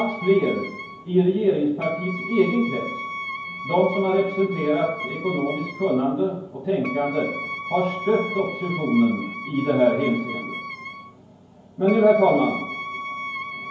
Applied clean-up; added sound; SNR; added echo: none; Wind instrument, woodwind instrument; 10 dB; reverberation time 0.9 s.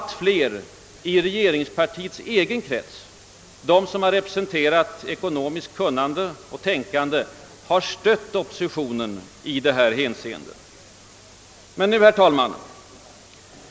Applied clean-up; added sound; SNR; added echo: none; none; none; none.